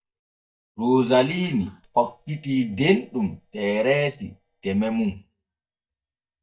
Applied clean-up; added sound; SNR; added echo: neural mask model DeepFilterNet 3.